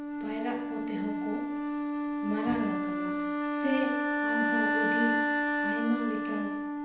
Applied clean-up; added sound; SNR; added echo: none; Wind instrument, woodwind instrument; -5 dB; reverberation time 0.9 s.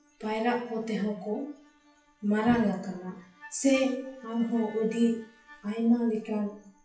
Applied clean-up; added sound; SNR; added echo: classical method WPE with log-MMSE.